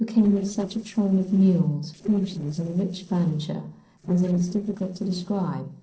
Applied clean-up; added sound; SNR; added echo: neural separator model SepFormer DNS4.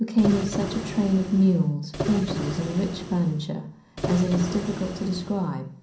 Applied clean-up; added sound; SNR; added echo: none; Printer; 7 dB; reverberation time 0.6 s.